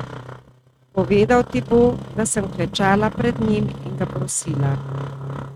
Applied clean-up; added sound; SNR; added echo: neural mask model RNNoise.